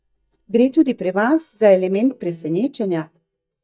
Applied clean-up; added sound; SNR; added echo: neural mask model DeepFilterNet 3.